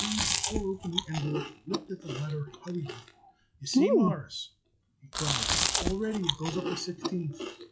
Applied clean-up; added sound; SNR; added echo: classical method log-MMSE.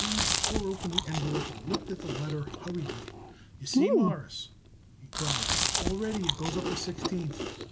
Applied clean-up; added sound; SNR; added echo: none; Chewing, mastication; -4 dB; none.